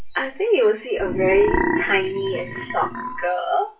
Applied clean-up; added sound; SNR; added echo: classical method WPE with log-MMSE.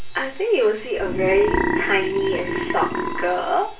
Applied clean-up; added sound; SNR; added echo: none; Burping, eructation; 4 dB; reverberation time 0.3 s.